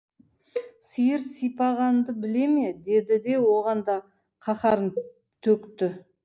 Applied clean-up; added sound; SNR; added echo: neural mask model Resemble Enhance denoiser.